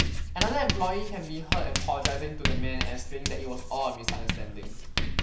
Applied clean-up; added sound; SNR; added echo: none; Writing; -4 dB; reverberation time 0.3 s.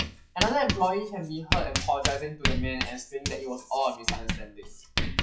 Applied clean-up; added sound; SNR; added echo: classical method WPE with log-MMSE.